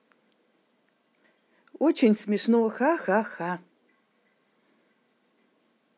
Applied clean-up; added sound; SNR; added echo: none; none; none; none.